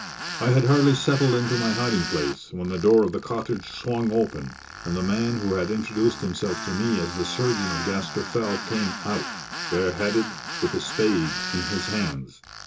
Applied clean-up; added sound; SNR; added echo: none; Tools; 9 dB; reverberation time 0.2 s.